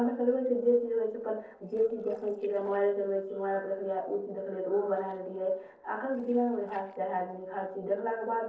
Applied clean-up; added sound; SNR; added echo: neural separator model SepFormer DNS4.